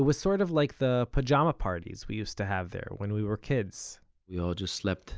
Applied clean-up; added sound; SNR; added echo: none; none; none; none.